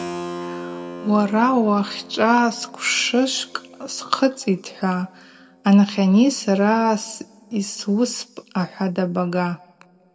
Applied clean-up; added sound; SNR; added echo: none; Keyboard (musical); 17 dB; reverberation time 0.9 s.